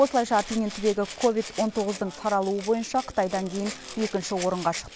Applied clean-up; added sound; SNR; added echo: none; Rattle (instrument); 14 dB; none.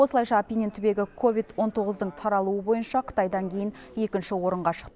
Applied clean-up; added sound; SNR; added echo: none; none; none; none.